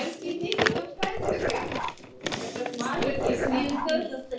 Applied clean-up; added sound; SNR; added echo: none; Dog; 2 dB; none.